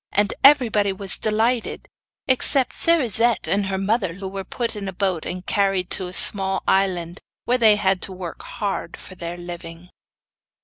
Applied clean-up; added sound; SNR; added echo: none; none; none; none.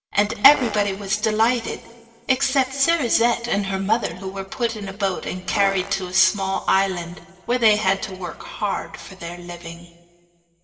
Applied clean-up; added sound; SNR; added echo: none; Fart; 12 dB; reverberation time 2.0 s.